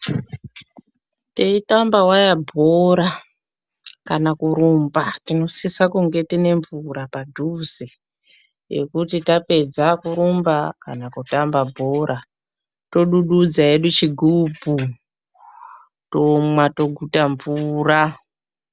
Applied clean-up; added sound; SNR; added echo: none; none; none; none.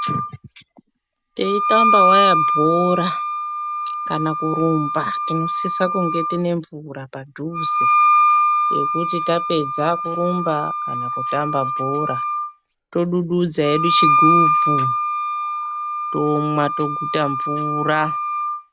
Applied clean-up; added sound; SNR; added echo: none; Wind instrument, woodwind instrument; -3 dB; none.